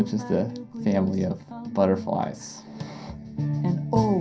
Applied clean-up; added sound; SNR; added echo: none; none; none; reverberation time 0.3 s.